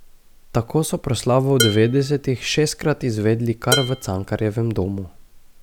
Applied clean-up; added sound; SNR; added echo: none; Dishes, pots, and pans; 6 dB; none.